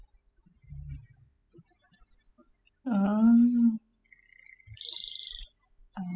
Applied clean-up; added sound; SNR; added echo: classical method spectral subtraction.